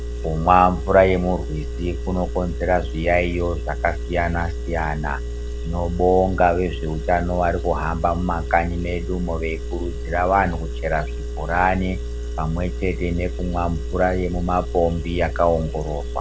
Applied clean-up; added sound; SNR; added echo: none; Engine; 5 dB; none.